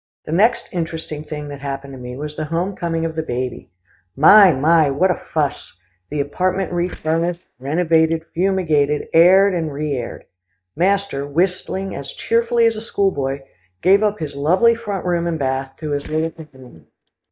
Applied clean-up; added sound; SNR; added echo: neural mask model DeepFilterNet 3.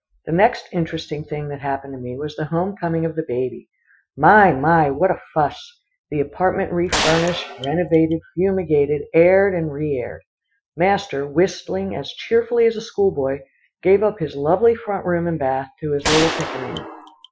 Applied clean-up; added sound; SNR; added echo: classical method Wiener filter.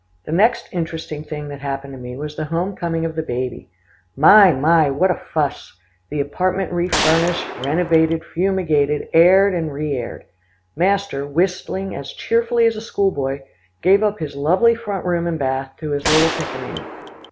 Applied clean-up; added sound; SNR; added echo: none; Gunshot, gunfire; 5 dB; none.